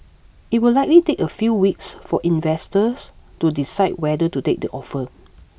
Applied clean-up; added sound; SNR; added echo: none; none; none; none.